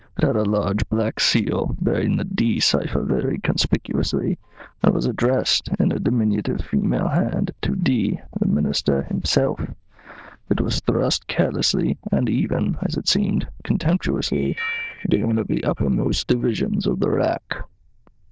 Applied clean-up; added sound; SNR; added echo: neural diffusion model UNIVERSE++.